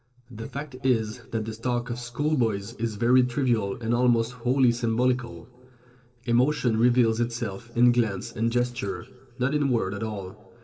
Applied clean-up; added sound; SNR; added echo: neural separator model SepFormer DNS4.